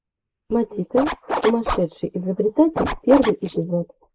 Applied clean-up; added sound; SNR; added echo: neural mask model Resemble Enhance denoiser.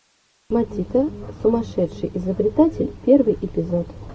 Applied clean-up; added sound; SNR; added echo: none; none; none; none.